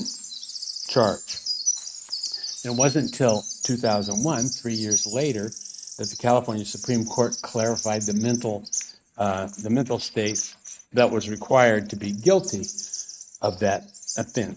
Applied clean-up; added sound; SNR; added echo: neural mask model RNNoise.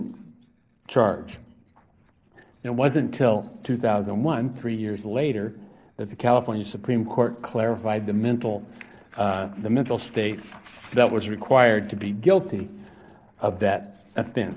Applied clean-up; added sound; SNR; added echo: neural separator model SepFormer DNS4.